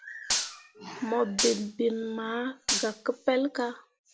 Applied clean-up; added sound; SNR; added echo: none; Gunshot, gunfire; 4 dB; none.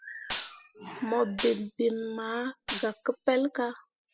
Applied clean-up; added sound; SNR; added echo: classical method spectral subtraction.